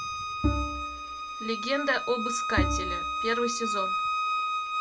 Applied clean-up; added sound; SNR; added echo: none; Bowed string instrument + Bowed string instrument; -3 dB; none.